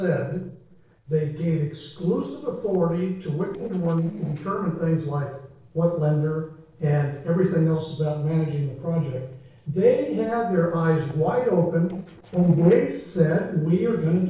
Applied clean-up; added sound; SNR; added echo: neural separator model SepFormer DNS4.